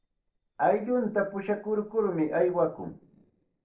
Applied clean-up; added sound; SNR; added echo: neural separator model SepFormer DNS4.